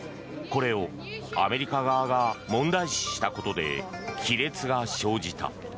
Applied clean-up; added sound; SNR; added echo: none; none; none; none.